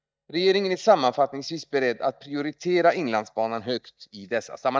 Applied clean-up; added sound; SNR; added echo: neural mask model DeepFilterNet 3.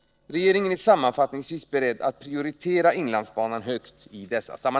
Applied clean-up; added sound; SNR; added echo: neural separator model SepFormer DNS4.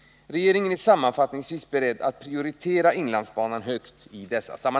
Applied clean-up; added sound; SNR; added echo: none; none; none; none.